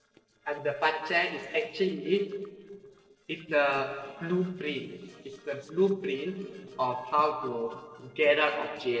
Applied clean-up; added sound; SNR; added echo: neural separator model SepFormer DNS4.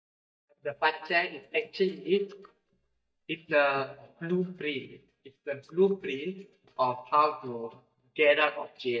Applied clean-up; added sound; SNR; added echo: neural mask model DeepFilterNet 3.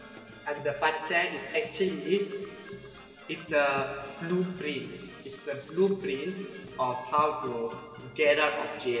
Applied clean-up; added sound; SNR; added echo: none; Brass instrument / Percussion; 17 dB; reverberation time 2.2 s.